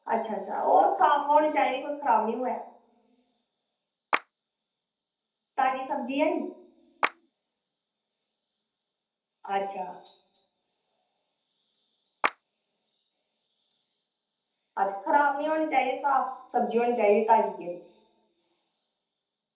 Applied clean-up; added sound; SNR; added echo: none; Clapping; 7 dB; reverberation time 0.6 s.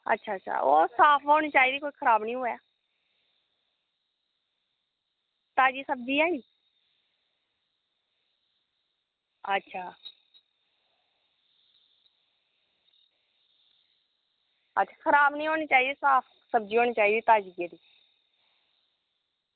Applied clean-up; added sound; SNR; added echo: none; none; none; none.